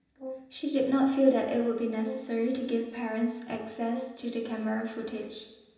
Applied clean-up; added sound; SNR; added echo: none; Brass instrument; 18 dB; reverberation time 0.9 s.